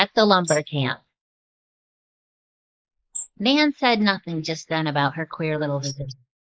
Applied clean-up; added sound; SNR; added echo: neural mask model Resemble Enhance denoiser.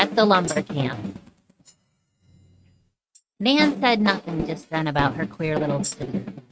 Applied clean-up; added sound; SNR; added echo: neural mask model RNNoise.